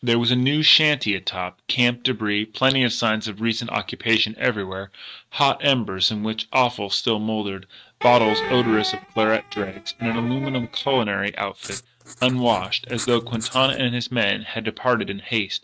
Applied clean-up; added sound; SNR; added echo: neural mask model RNNoise.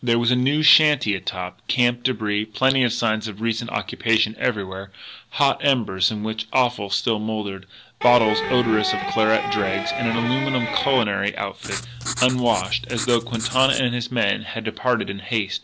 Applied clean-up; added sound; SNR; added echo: none; Electric guitar + Writing; 5 dB; none.